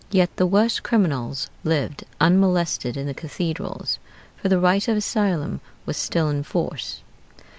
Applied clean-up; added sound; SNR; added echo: none; none; none; none.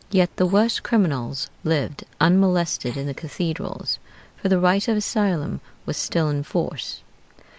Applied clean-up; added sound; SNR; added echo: neural mask model Resemble Enhance denoiser.